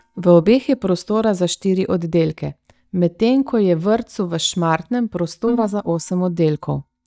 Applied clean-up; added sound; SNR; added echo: neural mask model DeepFilterNet 3.